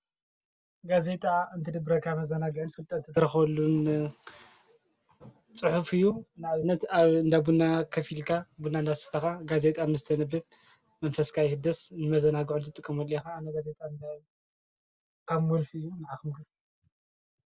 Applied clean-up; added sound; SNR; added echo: none; none; none; none.